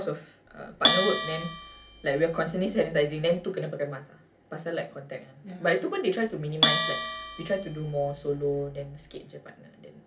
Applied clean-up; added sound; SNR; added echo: none; Bell; 0 dB; reverberation time 0.3 s.